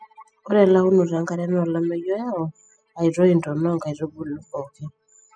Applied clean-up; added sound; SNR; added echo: classical method spectral subtraction.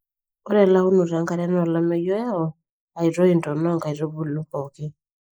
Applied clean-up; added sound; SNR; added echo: neural mask model Resemble Enhance denoiser.